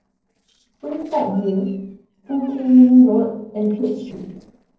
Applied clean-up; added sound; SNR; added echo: neural separator model SepFormer DNS4.